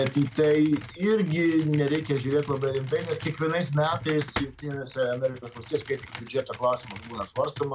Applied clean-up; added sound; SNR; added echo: none; Computer keyboard; 14 dB; none.